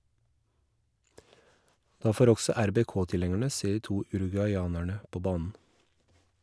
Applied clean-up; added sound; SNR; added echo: none; none; none; none.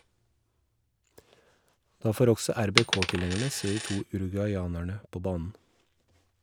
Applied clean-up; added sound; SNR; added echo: none; Coin (dropping); 6 dB; none.